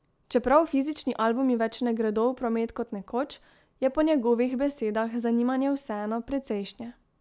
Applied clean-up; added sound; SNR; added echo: none; none; none; none.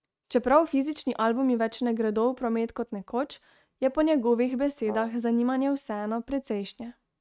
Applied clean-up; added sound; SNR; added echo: neural mask model RNNoise.